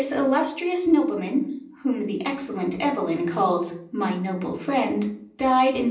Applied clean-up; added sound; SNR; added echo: none; none; none; reverberation time 0.6 s.